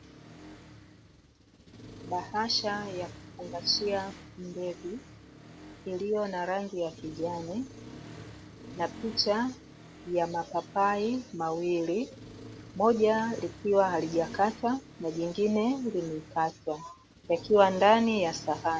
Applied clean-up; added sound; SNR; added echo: none; Accelerating, revving, vroom; 17 dB; none.